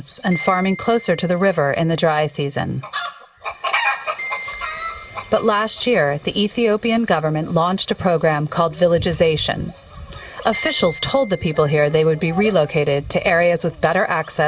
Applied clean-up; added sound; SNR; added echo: none; Glockenspiel; 18 dB; none.